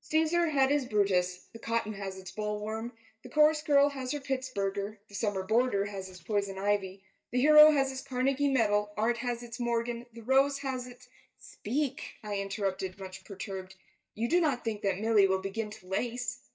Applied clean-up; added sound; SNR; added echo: neural mask model DeepFilterNet 3.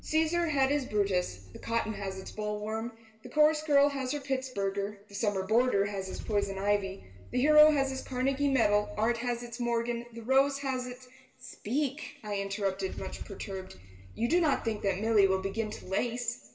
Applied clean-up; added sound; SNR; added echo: none; Idling / Engine starting / Car; 16 dB; reverberation time 0.8 s.